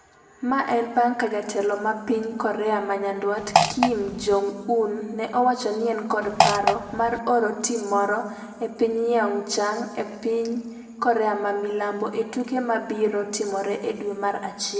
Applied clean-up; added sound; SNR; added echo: none; Fart; -1 dB; reverberation time 1.7 s.